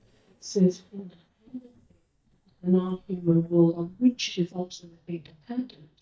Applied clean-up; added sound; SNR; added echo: neural mask model DeepFilterNet 3.